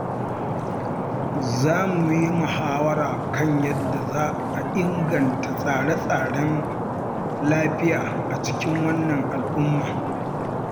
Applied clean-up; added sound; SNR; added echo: none; Stream; 1 dB; none.